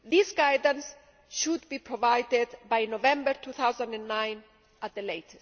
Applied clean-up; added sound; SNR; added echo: none; none; none; none.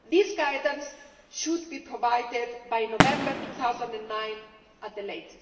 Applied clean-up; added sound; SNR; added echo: none; Fireworks; 4 dB; reverberation time 1.1 s.